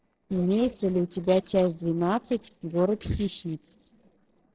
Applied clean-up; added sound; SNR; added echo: neural separator model SepFormer DNS4.